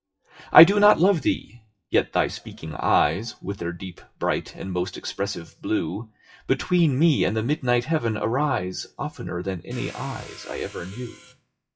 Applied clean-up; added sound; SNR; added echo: classical method WPE with log-MMSE.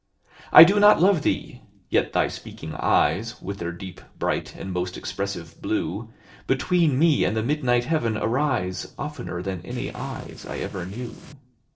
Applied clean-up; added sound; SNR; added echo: neural separator model SepFormer DNS4.